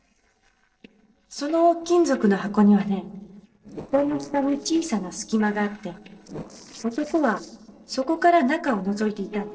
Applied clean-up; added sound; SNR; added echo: neural separator model SepFormer DNS4.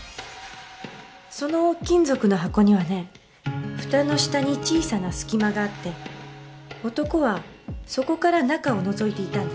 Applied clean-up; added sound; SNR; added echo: none; none; none; none.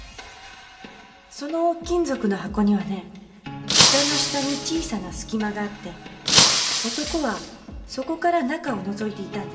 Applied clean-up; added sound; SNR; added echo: none; Shatter; -4 dB; reverberation time 2.0 s.